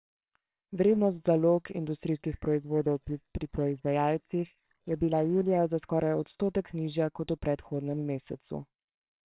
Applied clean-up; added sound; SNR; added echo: neural separator model SepFormer WHAMR!.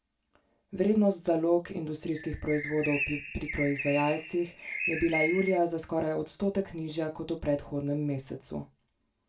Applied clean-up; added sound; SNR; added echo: none; Bird; 6 dB; reverberation time 0.2 s.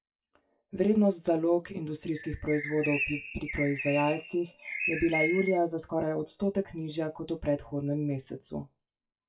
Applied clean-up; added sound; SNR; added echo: classical method WPE with log-MMSE.